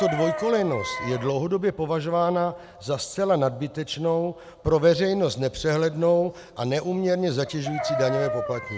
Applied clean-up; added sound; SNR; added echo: none; Chicken, rooster; 10 dB; none.